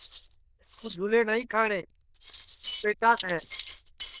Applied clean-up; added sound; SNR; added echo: neural diffusion model UNIVERSE++.